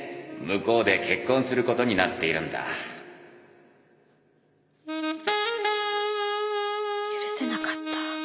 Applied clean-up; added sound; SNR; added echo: none; none; none; none.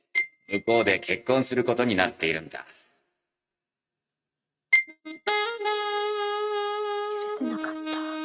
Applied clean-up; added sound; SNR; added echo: neural mask model RNNoise.